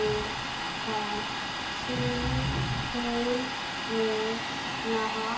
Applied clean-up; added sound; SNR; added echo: none; Domestic sounds, home sounds; 1 dB; reverberation time 0.7 s.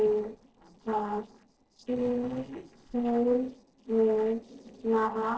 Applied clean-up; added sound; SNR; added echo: neural separator model SepFormer DNS4.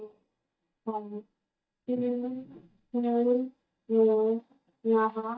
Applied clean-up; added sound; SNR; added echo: neural mask model DeepFilterNet 3.